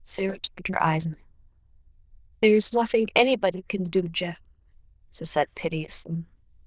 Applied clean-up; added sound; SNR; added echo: neural diffusion model UNIVERSE++.